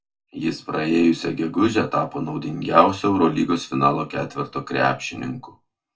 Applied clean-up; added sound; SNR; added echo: none; none; none; reverberation time 0.2 s.